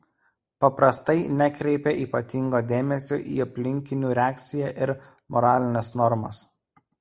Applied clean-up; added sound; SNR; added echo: none; none; none; none.